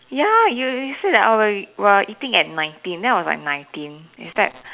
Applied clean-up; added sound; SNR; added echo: none; none; none; none.